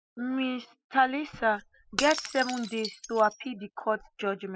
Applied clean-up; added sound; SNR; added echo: classical method spectral subtraction.